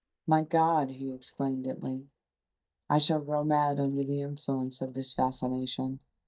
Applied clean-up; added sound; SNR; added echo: neural mask model DeepFilterNet 3.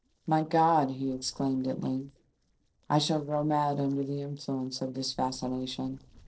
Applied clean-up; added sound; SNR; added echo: neural separator model SepFormer DNS4.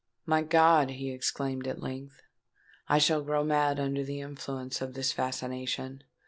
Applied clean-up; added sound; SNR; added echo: none; none; none; none.